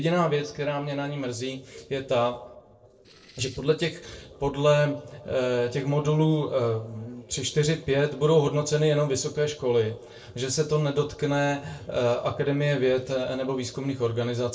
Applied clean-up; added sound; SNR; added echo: neural separator model SepFormer DNS4.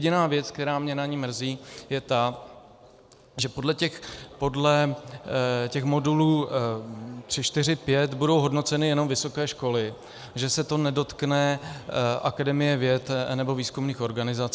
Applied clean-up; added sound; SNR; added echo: none; none; none; none.